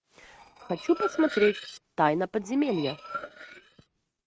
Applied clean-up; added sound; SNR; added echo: neural mask model RNNoise.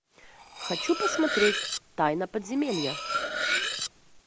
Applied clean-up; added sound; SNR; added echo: none; Cutlery, silverware; 1 dB; none.